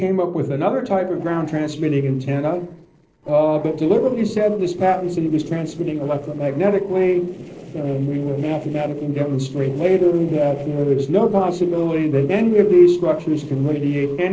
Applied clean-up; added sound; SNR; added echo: neural separator model SepFormer DNS4.